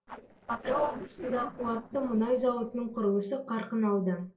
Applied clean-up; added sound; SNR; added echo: neural separator model SepFormer DNS4.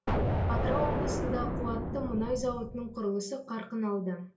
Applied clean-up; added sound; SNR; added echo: none; Explosion; -3 dB; reverberation time 0.2 s.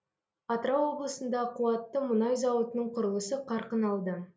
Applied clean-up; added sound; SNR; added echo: none; none; none; none.